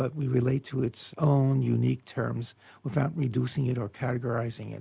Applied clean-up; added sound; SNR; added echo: none; none; none; none.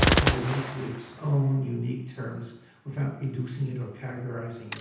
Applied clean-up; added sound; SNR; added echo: none; Gunshot, gunfire; 1 dB; reverberation time 0.9 s.